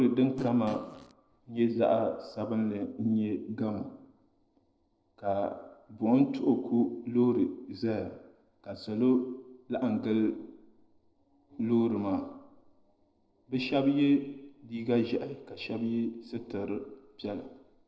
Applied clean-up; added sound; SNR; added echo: neural separator model SepFormer DNS4.